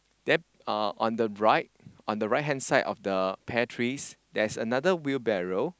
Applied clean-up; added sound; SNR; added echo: none; none; none; none.